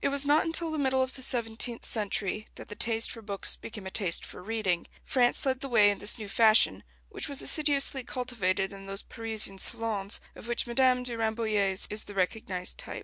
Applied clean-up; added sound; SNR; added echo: none; none; none; none.